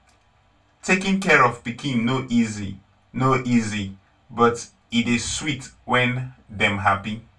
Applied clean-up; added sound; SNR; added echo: none; none; none; reverberation time 0.2 s.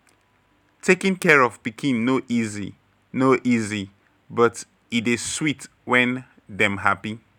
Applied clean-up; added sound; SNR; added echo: none; none; none; none.